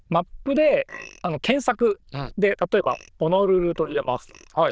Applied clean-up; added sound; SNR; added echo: neural diffusion model UNIVERSE++.